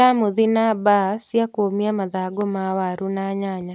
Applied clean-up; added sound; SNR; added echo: none; none; none; none.